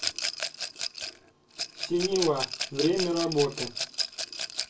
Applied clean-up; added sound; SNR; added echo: none; Rattle / Glass; 4 dB; reverberation time 0.2 s.